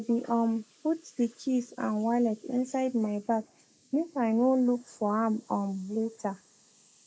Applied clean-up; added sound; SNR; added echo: neural mask model Resemble Enhance denoiser.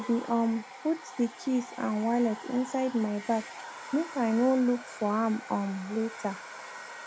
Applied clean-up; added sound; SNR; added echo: none; Domestic sounds, home sounds; 14 dB; none.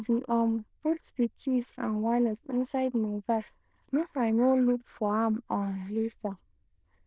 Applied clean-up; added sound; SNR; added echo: neural diffusion model UNIVERSE++.